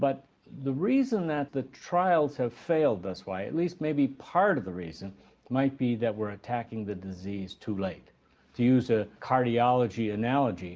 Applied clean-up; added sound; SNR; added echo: none; none; none; none.